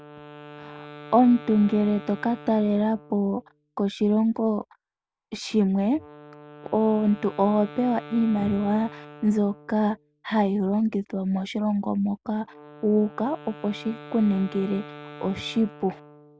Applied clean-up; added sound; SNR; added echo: none; Wind instrument, woodwind instrument; 19 dB; none.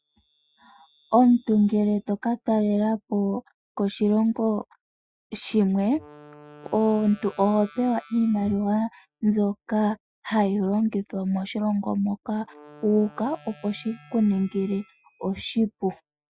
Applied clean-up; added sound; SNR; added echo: classical method Wiener filter.